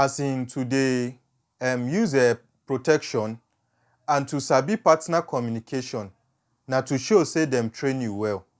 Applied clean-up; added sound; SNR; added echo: none; none; none; none.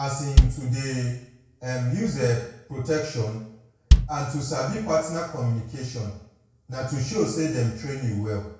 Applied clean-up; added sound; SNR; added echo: none; Bass drum; -5 dB; reverberation time 0.6 s.